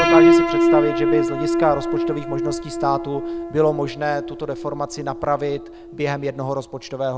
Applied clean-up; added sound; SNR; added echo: none; Piano; -3 dB; none.